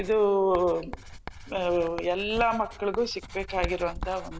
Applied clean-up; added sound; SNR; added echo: none; Writing; 12 dB; none.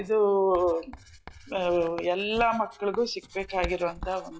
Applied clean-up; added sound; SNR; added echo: classical method log-MMSE.